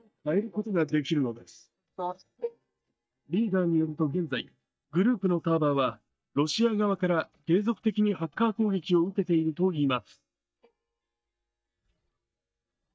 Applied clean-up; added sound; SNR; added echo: neural mask model DeepFilterNet 3.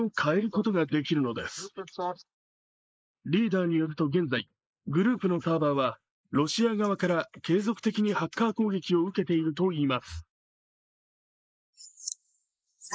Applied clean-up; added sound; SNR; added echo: neural mask model Resemble Enhance denoiser.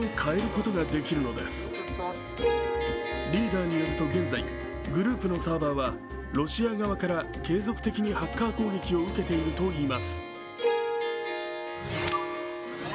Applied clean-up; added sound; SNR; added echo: none; Harp; 5 dB; none.